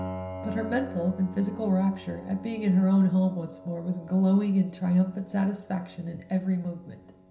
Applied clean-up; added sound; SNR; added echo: none; Piano; 15 dB; reverberation time 0.5 s.